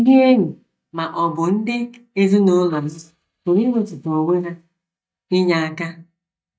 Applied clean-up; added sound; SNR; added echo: neural mask model DeepFilterNet 3.